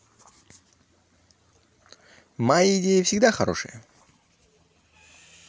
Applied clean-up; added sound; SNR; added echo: none; none; none; none.